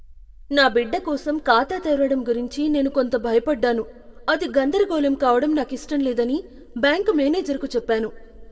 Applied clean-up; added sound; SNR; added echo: none; none; none; reverberation time 0.2 s.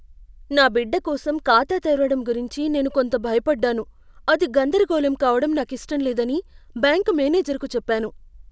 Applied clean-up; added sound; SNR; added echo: none; none; none; none.